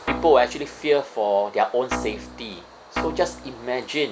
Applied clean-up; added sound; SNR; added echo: none; Guitar; 10 dB; none.